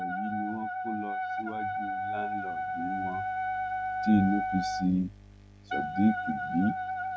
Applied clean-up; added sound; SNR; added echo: none; Wind instrument, woodwind instrument; 1 dB; none.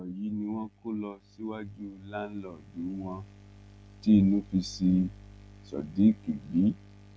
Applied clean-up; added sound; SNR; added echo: none; none; none; none.